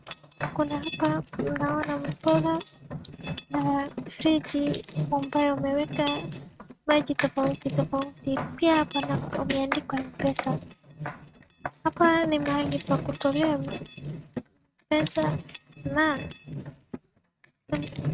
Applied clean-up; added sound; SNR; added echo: neural mask model RNNoise.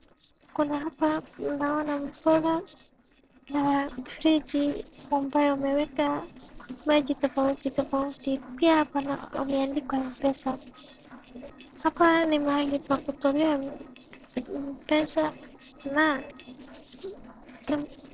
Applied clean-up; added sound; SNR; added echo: neural separator model SepFormer DNS4.